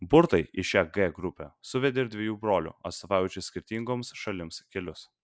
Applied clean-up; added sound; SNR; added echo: none; none; none; none.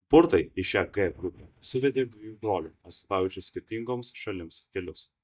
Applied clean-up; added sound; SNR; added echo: neural mask model DeepFilterNet 3.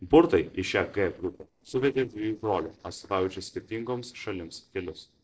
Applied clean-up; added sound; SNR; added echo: neural separator model SepFormer DNS4.